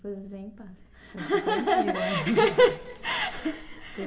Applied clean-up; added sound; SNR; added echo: none; none; none; reverberation time 2.1 s.